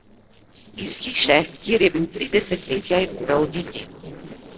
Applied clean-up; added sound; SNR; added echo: neural separator model SepFormer DNS4.